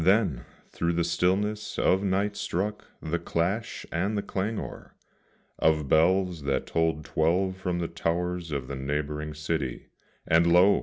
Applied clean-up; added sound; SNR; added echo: none; none; none; none.